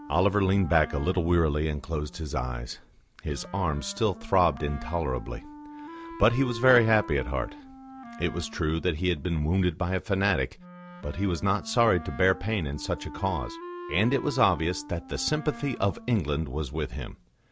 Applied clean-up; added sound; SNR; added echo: none; Wind instrument, woodwind instrument; 16 dB; none.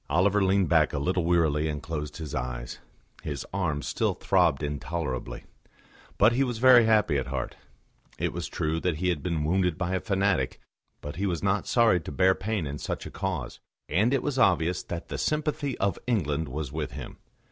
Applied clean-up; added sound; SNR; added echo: none; none; none; none.